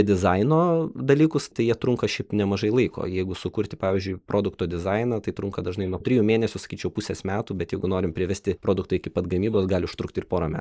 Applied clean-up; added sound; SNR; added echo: neural mask model Resemble Enhance denoiser.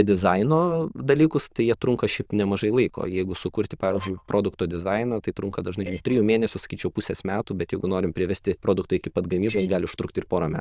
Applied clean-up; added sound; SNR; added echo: neural diffusion model UNIVERSE++.